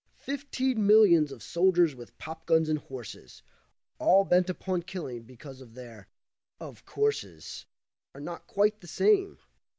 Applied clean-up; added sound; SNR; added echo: none; none; none; none.